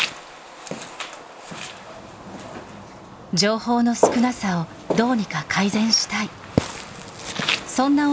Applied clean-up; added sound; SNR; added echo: none; Walk, footsteps; 5 dB; none.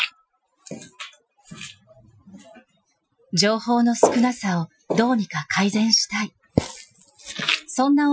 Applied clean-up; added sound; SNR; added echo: classical method Wiener filter.